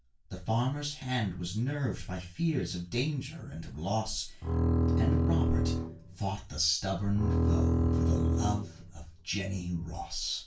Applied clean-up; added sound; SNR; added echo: none; Bowed string instrument; -4 dB; reverberation time 0.2 s.